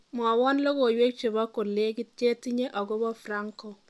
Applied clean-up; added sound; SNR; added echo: none; none; none; none.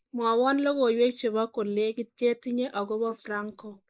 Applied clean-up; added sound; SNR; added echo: neural mask model Resemble Enhance denoiser.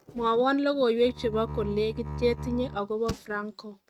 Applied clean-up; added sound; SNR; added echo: neural mask model RNNoise.